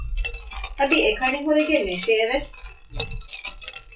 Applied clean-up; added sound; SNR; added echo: classical method WPE with log-MMSE.